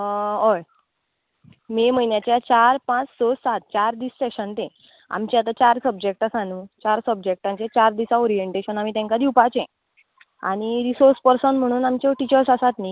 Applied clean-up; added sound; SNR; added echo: none; none; none; none.